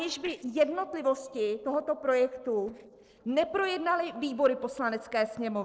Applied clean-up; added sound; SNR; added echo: neural separator model SepFormer DNS4.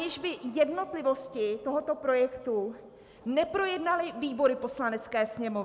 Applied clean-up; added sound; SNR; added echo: none; none; none; none.